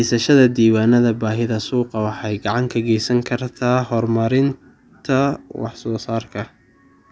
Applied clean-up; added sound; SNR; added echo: none; none; none; none.